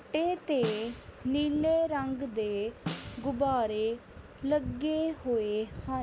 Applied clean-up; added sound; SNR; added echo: none; Snare drum; 14 dB; none.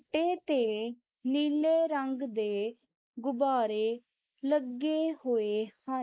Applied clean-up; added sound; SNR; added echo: neural mask model Resemble Enhance denoiser.